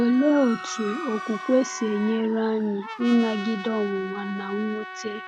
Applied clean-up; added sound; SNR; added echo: none; Trumpet + Motor vehicle (road) / Siren; 12 dB; none.